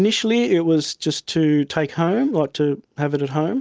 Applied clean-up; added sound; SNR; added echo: none; none; none; none.